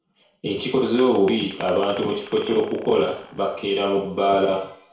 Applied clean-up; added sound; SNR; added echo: neural separator model SepFormer DNS4.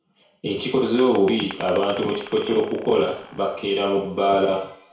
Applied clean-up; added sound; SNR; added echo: none; Glass; 19 dB; reverberation time 0.6 s.